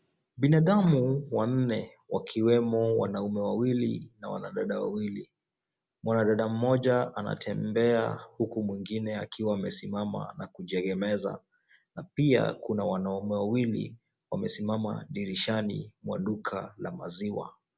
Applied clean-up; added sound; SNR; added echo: none; none; none; none.